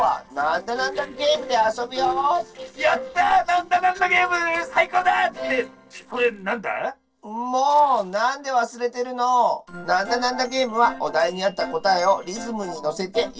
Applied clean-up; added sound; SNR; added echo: neural separator model SepFormer DNS4.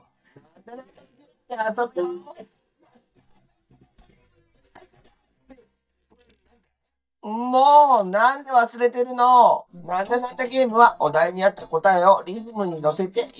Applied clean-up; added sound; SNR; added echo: neural mask model DeepFilterNet 3.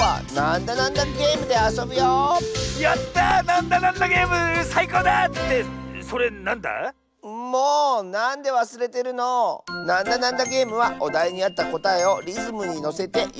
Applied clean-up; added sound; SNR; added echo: none; none; none; none.